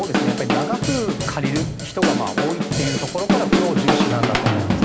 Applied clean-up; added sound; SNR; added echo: none; Drum / Drum kit; -5 dB; none.